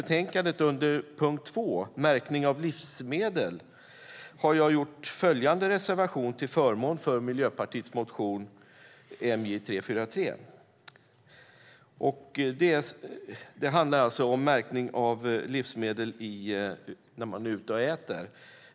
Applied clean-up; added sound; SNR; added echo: none; none; none; none.